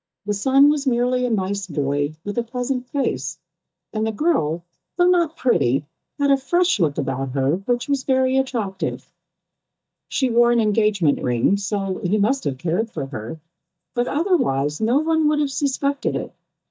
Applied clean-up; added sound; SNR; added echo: neural mask model DeepFilterNet 3.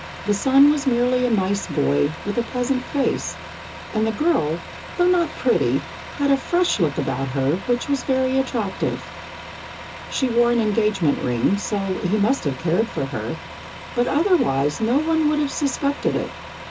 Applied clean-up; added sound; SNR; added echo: none; Truck; 13 dB; reverberation time 0.2 s.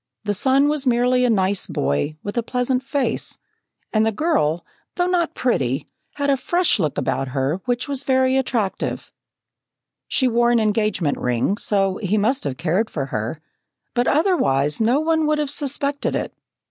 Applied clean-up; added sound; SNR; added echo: none; none; none; none.